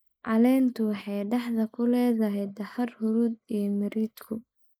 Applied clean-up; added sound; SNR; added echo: neural mask model Resemble Enhance denoiser.